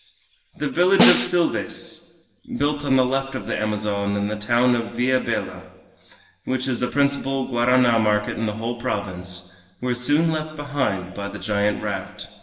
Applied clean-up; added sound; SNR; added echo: none; Snare drum; -2 dB; reverberation time 1.2 s.